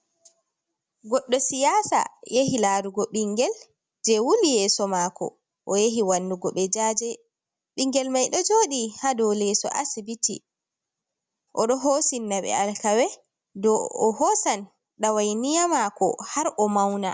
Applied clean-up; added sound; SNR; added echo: none; none; none; none.